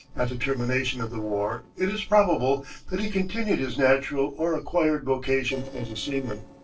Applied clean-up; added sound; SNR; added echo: neural separator model SepFormer DNS4.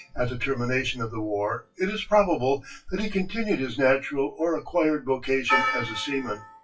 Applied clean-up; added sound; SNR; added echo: classical method WPE with log-MMSE.